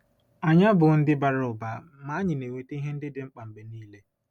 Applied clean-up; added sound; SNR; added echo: none; none; none; none.